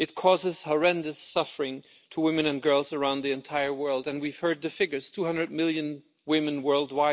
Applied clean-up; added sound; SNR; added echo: none; none; none; none.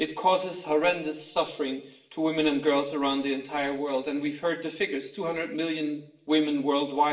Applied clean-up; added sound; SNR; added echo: none; none; none; reverberation time 0.6 s.